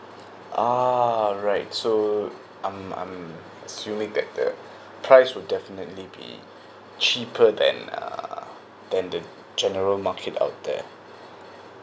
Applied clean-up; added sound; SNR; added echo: none; none; none; none.